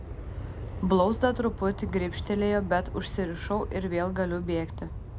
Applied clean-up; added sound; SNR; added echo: none; Aircraft; 8 dB; none.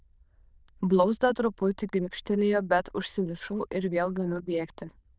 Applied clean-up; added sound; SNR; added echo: neural diffusion model UNIVERSE++.